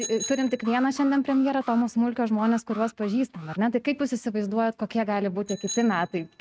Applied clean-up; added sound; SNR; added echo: neural mask model RNNoise.